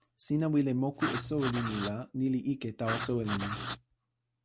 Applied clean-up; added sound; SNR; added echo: none; Writing; 3 dB; none.